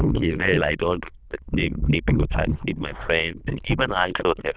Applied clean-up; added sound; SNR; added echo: neural diffusion model UNIVERSE++.